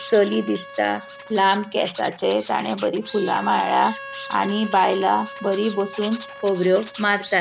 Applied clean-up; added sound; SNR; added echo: none; Animal + Harmonica; 15 dB; none.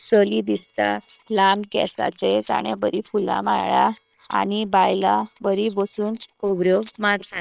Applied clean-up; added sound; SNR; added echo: neural separator model SepFormer WHAM!.